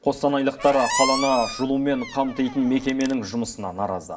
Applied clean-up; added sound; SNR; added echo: none; Squeak; 7 dB; reverberation time 0.5 s.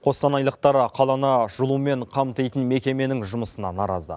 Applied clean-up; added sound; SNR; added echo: none; none; none; none.